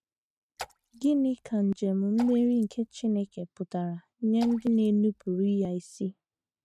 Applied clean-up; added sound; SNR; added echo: neural mask model RNNoise.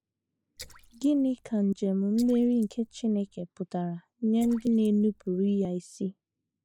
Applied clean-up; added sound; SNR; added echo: neural mask model Resemble Enhance denoiser.